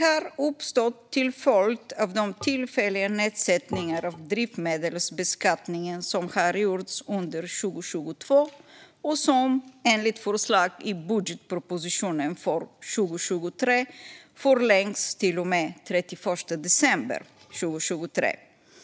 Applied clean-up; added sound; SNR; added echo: none; none; none; none.